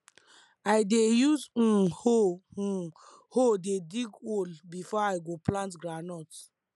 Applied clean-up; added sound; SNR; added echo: none; none; none; none.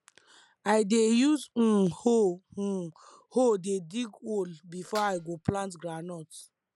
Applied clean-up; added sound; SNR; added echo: none; Dishes, pots, and pans; 18 dB; none.